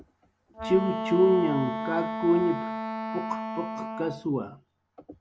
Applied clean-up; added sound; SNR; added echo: none; Wind instrument, woodwind instrument; 6 dB; none.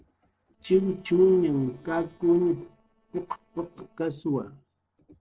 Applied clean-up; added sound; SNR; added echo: neural separator model SepFormer DNS4.